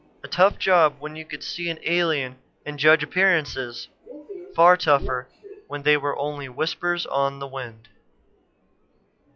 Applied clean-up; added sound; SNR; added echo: classical method log-MMSE.